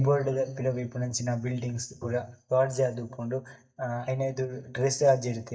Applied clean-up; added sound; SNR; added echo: neural mask model DeepFilterNet 3.